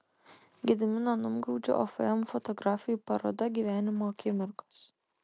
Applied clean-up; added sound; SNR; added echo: none; none; none; none.